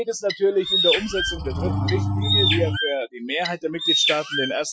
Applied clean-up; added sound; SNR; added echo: classical method Wiener filter.